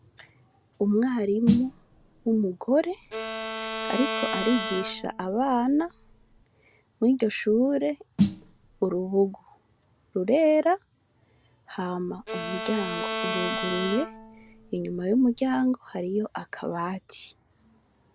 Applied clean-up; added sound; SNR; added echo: none; Snare drum + Bowed string instrument; 5 dB; none.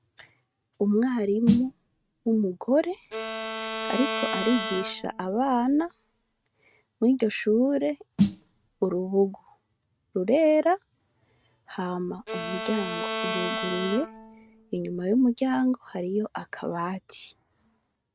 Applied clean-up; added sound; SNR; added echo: neural mask model RNNoise.